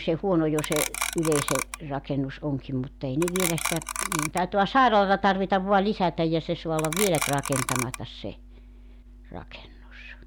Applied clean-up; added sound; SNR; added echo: none; Clock; 4 dB; none.